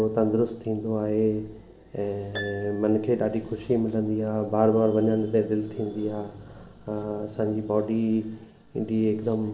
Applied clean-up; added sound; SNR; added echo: none; Harp; 19 dB; reverberation time 0.3 s.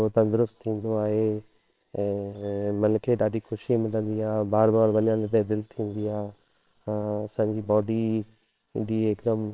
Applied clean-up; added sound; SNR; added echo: neural separator model SepFormer WHAMR!.